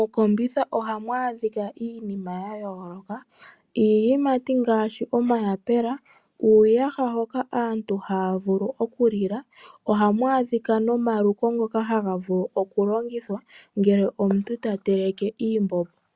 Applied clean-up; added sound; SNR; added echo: none; none; none; none.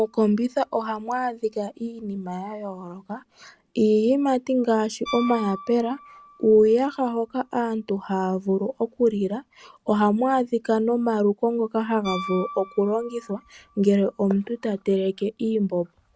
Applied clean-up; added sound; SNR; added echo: none; Piano; 20 dB; none.